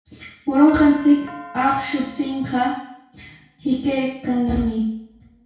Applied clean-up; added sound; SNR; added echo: none; Doorbell; 20 dB; reverberation time 0.6 s.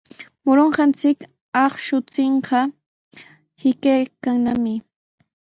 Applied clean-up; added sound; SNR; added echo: none; none; none; none.